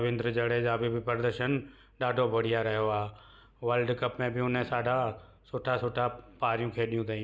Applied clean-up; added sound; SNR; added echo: none; none; none; none.